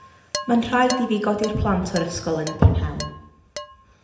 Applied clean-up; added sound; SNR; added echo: none; Dishes, pots, and pans; 14 dB; reverberation time 0.8 s.